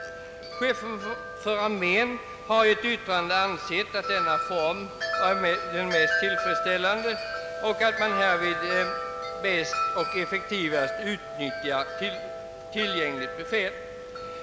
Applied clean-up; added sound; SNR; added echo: none; Wind chime; 4 dB; none.